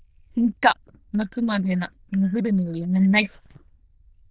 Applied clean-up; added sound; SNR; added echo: neural diffusion model UNIVERSE++.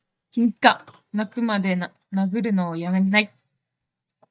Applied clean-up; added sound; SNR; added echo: neural mask model DeepFilterNet 3.